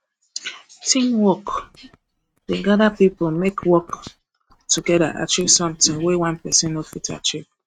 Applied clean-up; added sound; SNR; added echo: neural mask model RNNoise.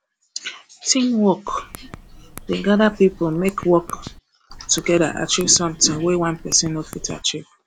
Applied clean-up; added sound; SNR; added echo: none; Typing; 18 dB; none.